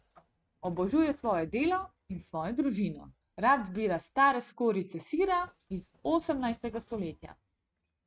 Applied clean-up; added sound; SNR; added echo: neural mask model RNNoise.